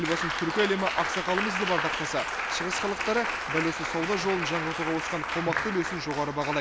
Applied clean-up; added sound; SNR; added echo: none; Applause; 1 dB; none.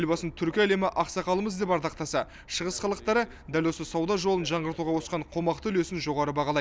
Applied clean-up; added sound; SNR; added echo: none; none; none; none.